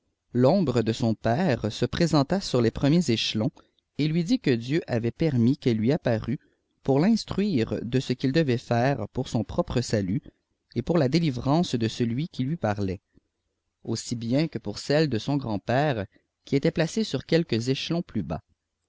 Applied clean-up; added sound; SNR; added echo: none; none; none; none.